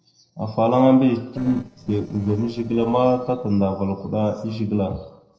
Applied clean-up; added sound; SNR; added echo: neural separator model SepFormer DNS4.